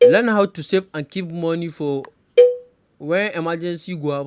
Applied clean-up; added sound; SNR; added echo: none; Cowbell; -2 dB; none.